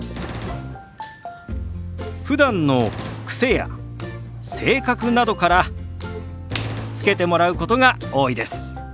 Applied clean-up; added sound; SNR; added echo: none; Gunshot, gunfire; 19 dB; none.